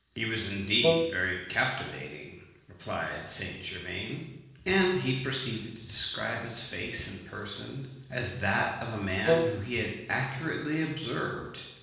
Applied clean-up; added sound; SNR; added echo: neural separator model SepFormer DNS4.